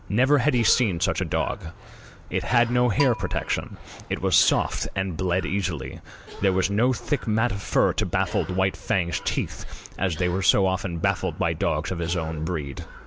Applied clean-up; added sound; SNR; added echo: none; Cough + Bell; 19 dB; none.